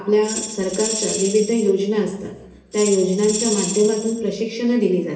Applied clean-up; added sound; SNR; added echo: none; Tambourine; 8 dB; reverberation time 0.9 s.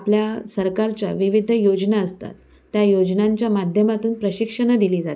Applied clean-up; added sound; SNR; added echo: none; none; none; none.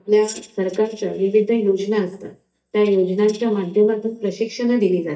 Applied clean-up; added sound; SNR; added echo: neural mask model DeepFilterNet 3.